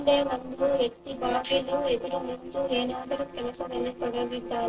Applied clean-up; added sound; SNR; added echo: neural separator model SepFormer DNS4.